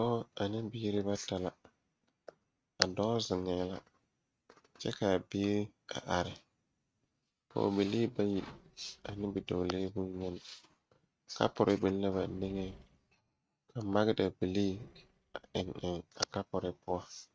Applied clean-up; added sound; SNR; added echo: neural mask model RNNoise.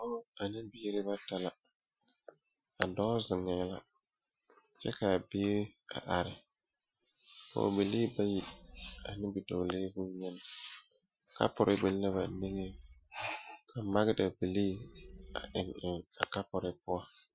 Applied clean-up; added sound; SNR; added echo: classical method Wiener filter.